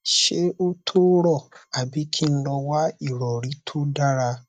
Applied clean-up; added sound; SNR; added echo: neural mask model DeepFilterNet 3.